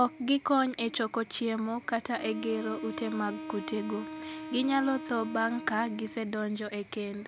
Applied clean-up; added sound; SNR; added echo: none; Wind instrument, woodwind instrument; 12 dB; none.